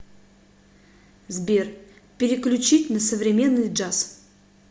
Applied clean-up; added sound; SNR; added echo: none; none; none; none.